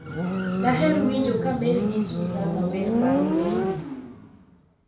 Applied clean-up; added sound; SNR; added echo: none; Motorcycle; -2 dB; reverberation time 0.3 s.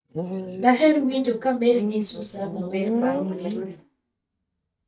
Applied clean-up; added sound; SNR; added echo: neural mask model DeepFilterNet 3.